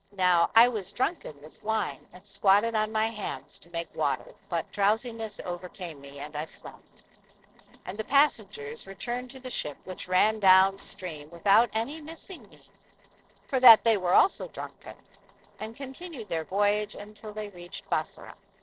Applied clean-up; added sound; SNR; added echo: neural separator model SepFormer DNS4.